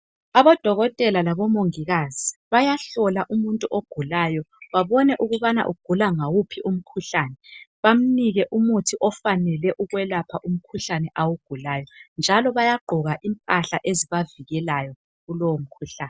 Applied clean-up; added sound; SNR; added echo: none; none; none; none.